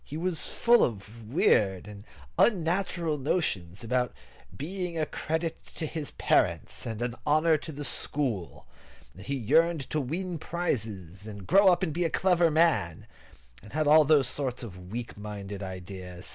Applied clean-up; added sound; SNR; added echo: none; none; none; none.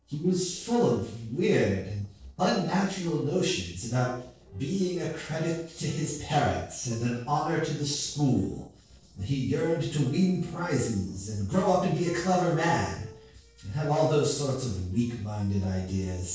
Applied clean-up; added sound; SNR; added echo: neural separator model SepFormer DNS4.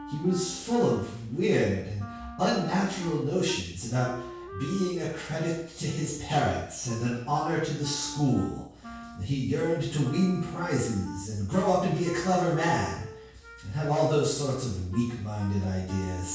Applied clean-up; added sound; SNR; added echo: none; Wind instrument, woodwind instrument; 15 dB; reverberation time 0.6 s.